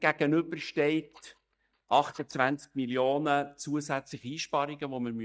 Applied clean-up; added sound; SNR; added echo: neural mask model DeepFilterNet 3.